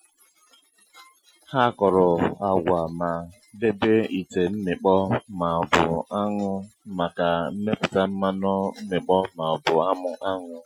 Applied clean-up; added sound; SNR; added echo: classical method Wiener filter.